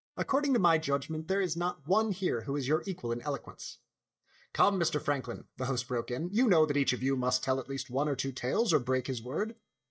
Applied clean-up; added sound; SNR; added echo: neural mask model DeepFilterNet 3.